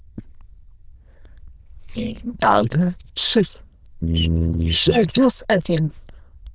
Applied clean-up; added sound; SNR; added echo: neural diffusion model UNIVERSE++.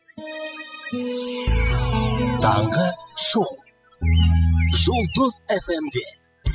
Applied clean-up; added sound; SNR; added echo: classical method spectral subtraction.